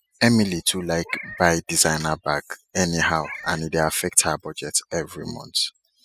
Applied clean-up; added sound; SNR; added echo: classical method spectral subtraction.